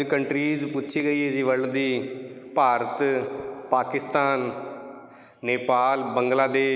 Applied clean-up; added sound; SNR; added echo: neural mask model Resemble Enhance denoiser.